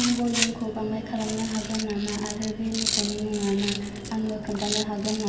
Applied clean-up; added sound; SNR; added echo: none; Rattle; 4 dB; reverberation time 2.6 s.